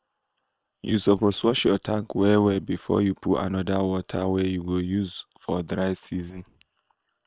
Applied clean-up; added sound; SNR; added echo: neural separator model SepFormer WHAM!.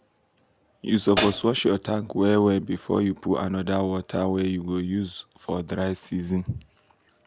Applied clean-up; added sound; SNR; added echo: none; Hi-hat; 2 dB; none.